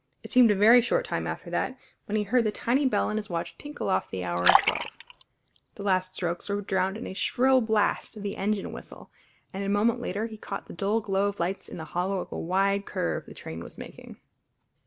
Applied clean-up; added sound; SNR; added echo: none; Fill (with liquid); 1 dB; none.